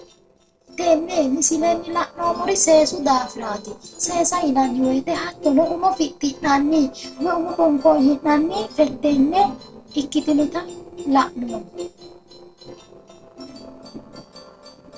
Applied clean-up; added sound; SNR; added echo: neural separator model SepFormer DNS4.